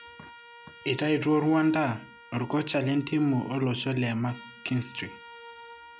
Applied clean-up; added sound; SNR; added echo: none; Wind instrument, woodwind instrument + Trumpet; 20 dB; none.